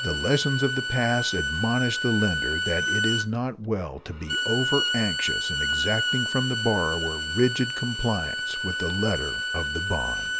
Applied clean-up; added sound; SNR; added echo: none; Bowed string instrument; 1 dB; none.